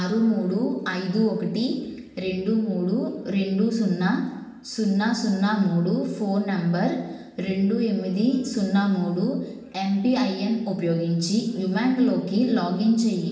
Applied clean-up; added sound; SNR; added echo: none; none; none; reverberation time 0.9 s.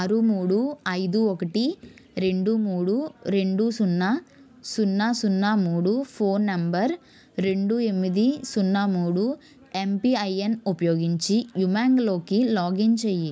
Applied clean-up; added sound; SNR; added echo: none; none; none; none.